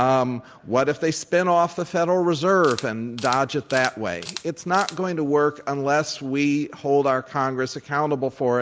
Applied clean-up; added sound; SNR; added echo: none; Camera; 18 dB; none.